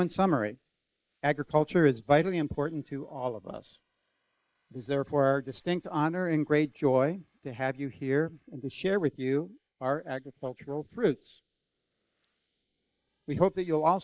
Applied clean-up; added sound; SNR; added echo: neural mask model Resemble Enhance denoiser.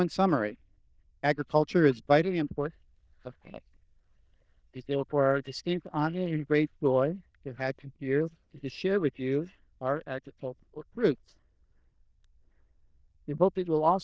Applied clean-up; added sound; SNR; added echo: neural diffusion model UNIVERSE++.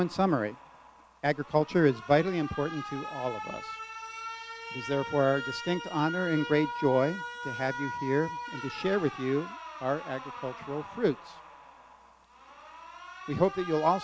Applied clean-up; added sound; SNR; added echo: none; Alarm; 10 dB; none.